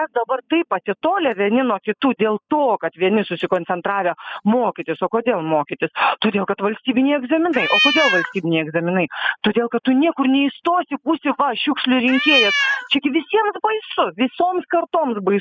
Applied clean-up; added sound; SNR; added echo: classical method spectral subtraction.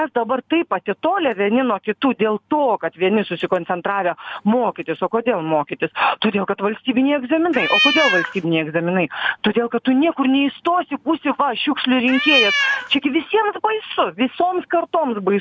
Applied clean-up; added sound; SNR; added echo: none; Cat; 0 dB; none.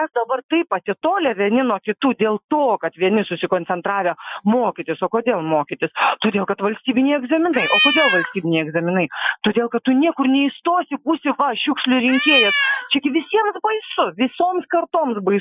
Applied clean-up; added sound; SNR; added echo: classical method Wiener filter.